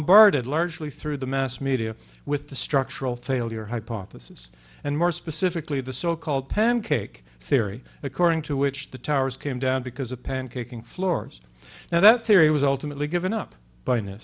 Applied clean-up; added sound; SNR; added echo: none; none; none; none.